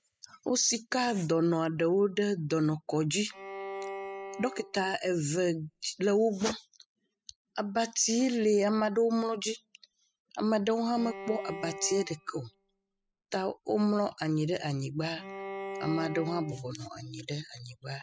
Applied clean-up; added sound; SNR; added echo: classical method spectral subtraction.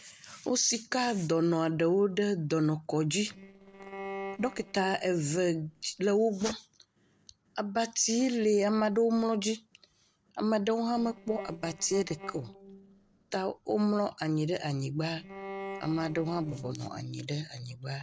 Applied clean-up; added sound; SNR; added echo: neural separator model SepFormer DNS4.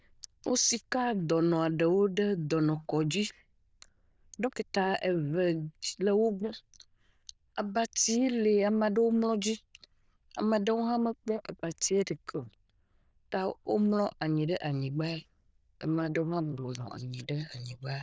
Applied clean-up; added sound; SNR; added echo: neural diffusion model UNIVERSE++.